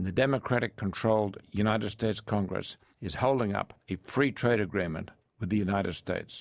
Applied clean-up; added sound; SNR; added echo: none; none; none; none.